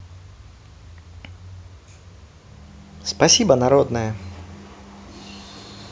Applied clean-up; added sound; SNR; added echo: none; none; none; none.